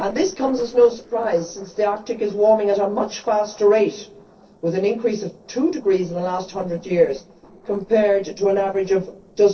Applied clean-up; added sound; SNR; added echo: neural separator model SepFormer DNS4.